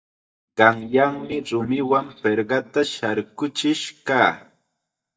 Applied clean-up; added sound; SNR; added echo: neural mask model DeepFilterNet 3.